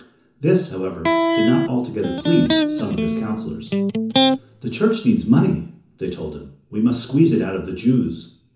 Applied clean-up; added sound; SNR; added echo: none; Electric guitar; 0 dB; reverberation time 0.6 s.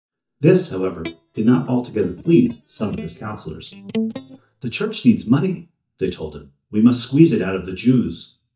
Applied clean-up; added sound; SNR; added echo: neural mask model DeepFilterNet 3.